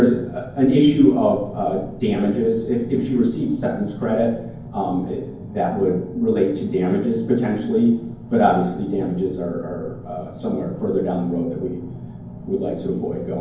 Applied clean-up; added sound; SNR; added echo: none; none; none; reverberation time 0.9 s.